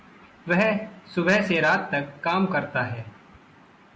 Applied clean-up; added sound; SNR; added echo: none; none; none; none.